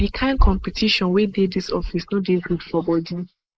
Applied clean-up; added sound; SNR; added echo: neural mask model Resemble Enhance denoiser.